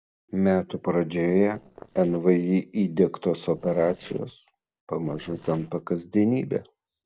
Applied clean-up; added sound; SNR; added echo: neural separator model SepFormer DNS4.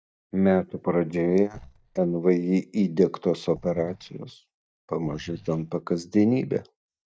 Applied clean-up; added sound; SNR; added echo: neural mask model DeepFilterNet 3.